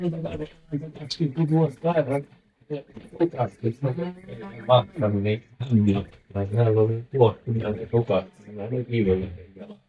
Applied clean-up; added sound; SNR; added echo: neural mask model DeepFilterNet 3.